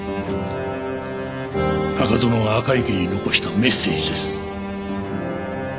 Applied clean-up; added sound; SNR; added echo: none; none; none; none.